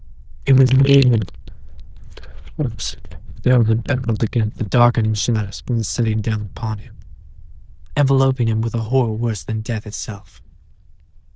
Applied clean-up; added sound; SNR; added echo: neural diffusion model UNIVERSE++.